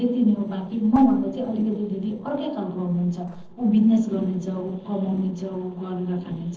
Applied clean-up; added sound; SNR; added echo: neural separator model SepFormer DNS4.